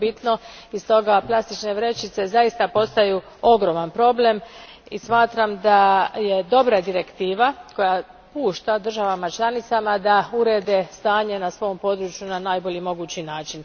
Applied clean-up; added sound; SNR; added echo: none; none; none; none.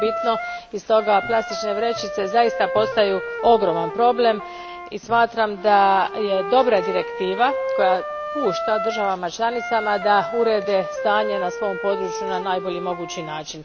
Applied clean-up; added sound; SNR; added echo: none; Wind instrument, woodwind instrument; 7 dB; none.